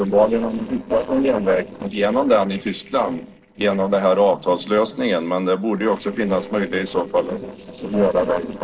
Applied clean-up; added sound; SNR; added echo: neural separator model SepFormer DNS4.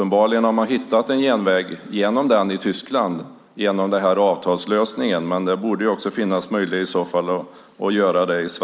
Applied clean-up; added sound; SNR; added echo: none; none; none; none.